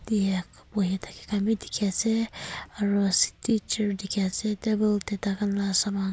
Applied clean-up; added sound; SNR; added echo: none; none; none; none.